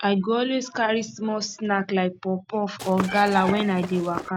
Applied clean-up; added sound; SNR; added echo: none; Walk, footsteps / Run; 10 dB; none.